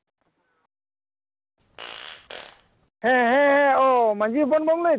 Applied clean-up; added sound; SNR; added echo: none; Fart; 20 dB; none.